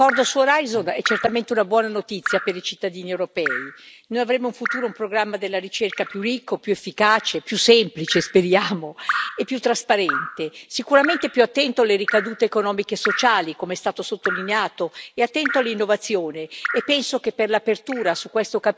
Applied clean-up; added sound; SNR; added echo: none; Drip; 10 dB; none.